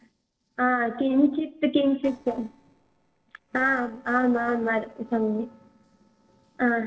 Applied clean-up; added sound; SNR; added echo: neural separator model SepFormer DNS4.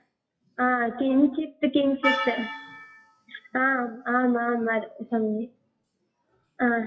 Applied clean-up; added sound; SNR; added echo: classical method WPE with log-MMSE.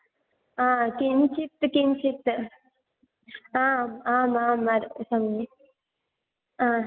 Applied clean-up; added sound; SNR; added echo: none; none; none; none.